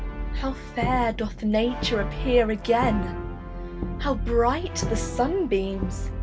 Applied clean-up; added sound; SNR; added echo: none; Brass instrument; 4 dB; none.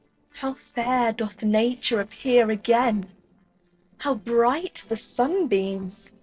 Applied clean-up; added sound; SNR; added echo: neural separator model SepFormer DNS4.